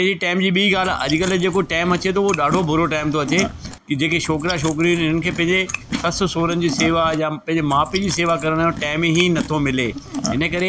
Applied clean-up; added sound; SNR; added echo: none; Chewing, mastication; 10 dB; none.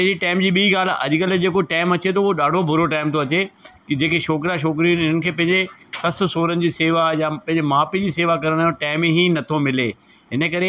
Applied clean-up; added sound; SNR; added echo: none; none; none; none.